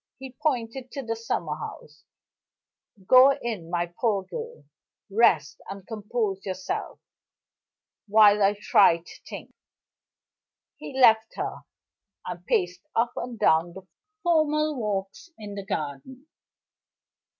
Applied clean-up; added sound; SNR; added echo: none; none; none; none.